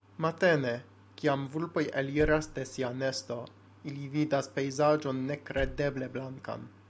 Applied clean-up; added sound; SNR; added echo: none; Slam / Car; 12 dB; none.